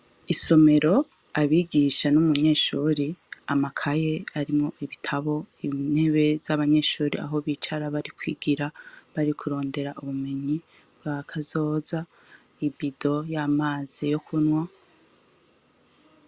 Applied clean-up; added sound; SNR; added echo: none; none; none; none.